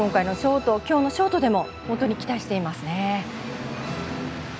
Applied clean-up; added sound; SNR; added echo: none; none; none; none.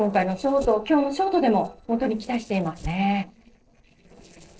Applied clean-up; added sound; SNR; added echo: neural separator model SepFormer DNS4.